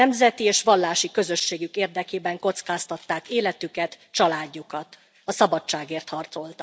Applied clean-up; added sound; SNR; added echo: none; none; none; none.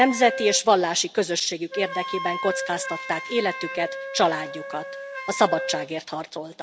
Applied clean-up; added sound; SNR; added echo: none; Wind instrument, woodwind instrument; 9 dB; none.